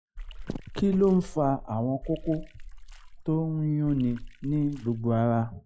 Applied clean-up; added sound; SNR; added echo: classical method log-MMSE.